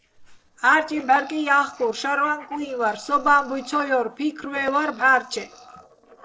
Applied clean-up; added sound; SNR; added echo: neural separator model SepFormer DNS4.